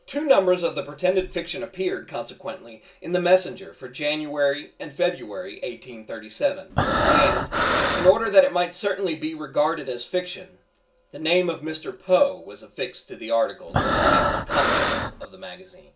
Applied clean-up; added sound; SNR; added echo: none; Breathing; -3 dB; reverberation time 0.2 s.